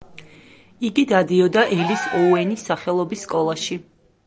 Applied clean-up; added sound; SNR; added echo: none; Cheering; 10 dB; none.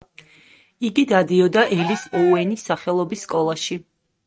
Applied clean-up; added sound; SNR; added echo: neural mask model RNNoise.